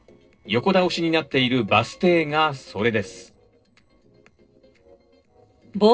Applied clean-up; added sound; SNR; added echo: neural separator model SepFormer DNS4.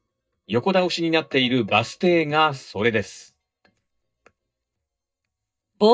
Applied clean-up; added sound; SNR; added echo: neural mask model DeepFilterNet 3.